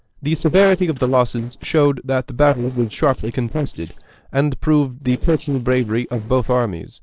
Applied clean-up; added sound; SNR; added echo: neural separator model SepFormer DNS4.